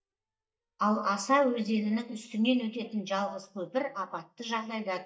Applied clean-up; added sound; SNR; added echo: neural mask model DeepFilterNet 3.